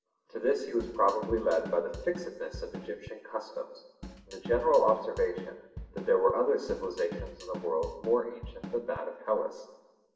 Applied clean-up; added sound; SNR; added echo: none; Drum kit; 13 dB; reverberation time 1.2 s.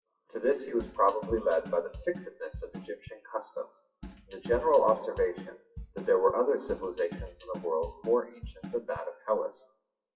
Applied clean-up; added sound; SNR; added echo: classical method WPE with log-MMSE.